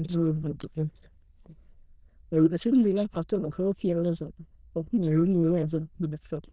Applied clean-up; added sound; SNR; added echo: neural diffusion model UNIVERSE++.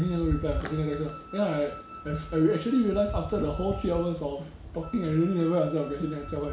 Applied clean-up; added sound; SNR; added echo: none; Wind instrument, woodwind instrument; 18 dB; none.